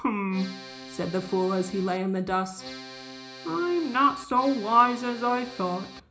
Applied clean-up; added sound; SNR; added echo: none; Accordion; 15 dB; reverberation time 0.4 s.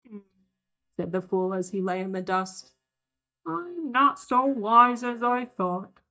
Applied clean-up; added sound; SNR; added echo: neural mask model DeepFilterNet 3.